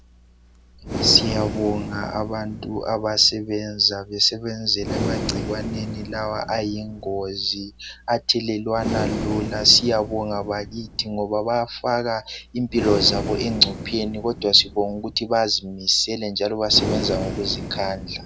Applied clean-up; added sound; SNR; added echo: none; Breathing; 8 dB; none.